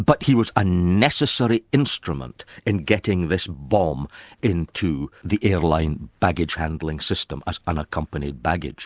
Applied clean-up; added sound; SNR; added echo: none; none; none; none.